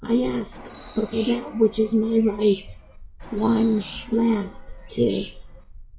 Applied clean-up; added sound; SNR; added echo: classical method WPE with log-MMSE.